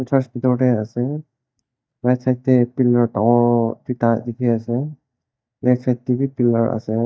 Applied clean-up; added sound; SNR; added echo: neural mask model DeepFilterNet 3.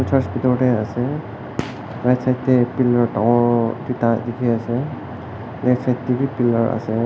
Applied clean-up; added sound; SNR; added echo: none; Gunshot, gunfire; 17 dB; none.